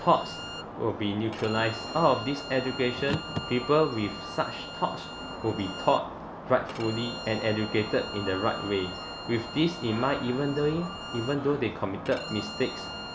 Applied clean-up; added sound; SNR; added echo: none; Car + Bowed string instrument; 13 dB; none.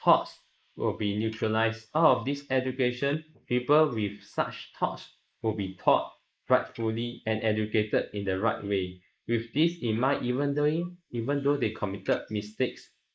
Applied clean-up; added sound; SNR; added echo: neural mask model Resemble Enhance denoiser.